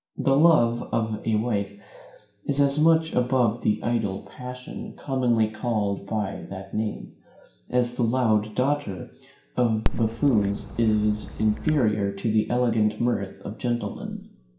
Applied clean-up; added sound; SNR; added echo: none; Dog; 4 dB; reverberation time 0.5 s.